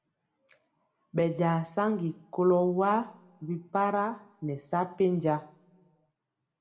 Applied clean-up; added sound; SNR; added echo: none; none; none; reverberation time 0.6 s.